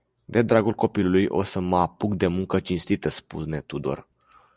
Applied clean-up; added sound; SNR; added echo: none; none; none; none.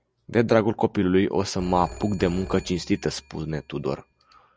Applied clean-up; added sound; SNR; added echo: none; Telephone; 18 dB; none.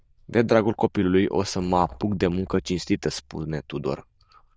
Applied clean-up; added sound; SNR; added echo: neural diffusion model UNIVERSE++.